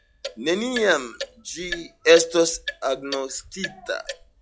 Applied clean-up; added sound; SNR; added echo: classical method log-MMSE.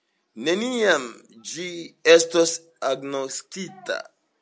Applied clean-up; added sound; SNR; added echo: none; none; none; none.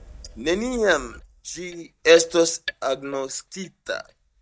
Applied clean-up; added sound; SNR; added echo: neural mask model DeepFilterNet 3.